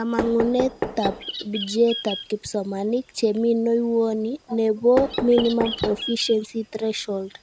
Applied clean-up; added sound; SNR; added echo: none; Bird + Knock; 9 dB; none.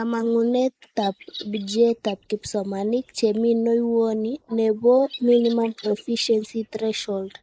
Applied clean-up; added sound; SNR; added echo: neural mask model Resemble Enhance denoiser.